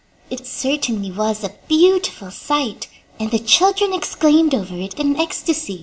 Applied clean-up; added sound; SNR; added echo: none; none; none; none.